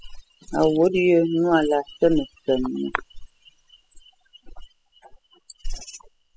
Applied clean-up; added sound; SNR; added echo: classical method spectral subtraction.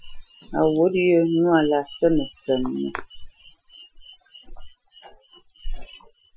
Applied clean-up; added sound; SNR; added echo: classical method Wiener filter.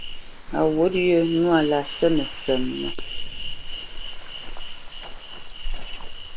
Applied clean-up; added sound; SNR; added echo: neural mask model Resemble Enhance denoiser.